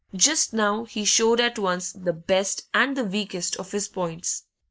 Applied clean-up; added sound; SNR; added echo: neural mask model Resemble Enhance denoiser.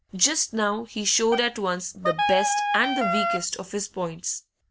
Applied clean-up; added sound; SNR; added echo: none; Wind instrument, woodwind instrument; 0 dB; none.